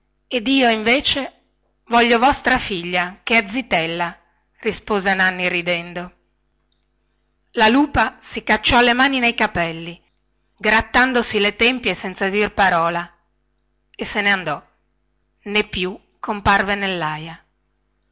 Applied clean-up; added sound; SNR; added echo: none; none; none; none.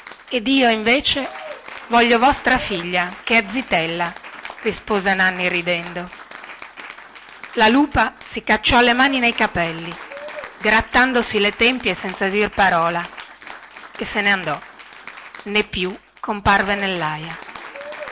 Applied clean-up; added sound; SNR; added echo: none; Applause / Cheering; 16 dB; none.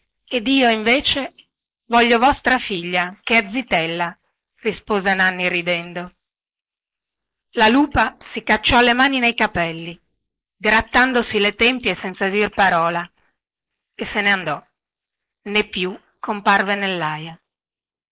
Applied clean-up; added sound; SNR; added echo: neural mask model Resemble Enhance denoiser.